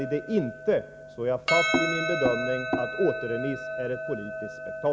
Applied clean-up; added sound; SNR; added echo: none; Percussion; 3 dB; none.